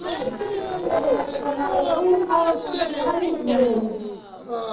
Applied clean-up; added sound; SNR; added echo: neural separator model SepFormer DNS4.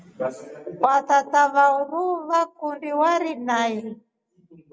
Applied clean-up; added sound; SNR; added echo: none; none; none; none.